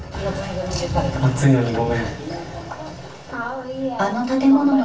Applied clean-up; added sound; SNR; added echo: none; none; none; reverberation time 0.4 s.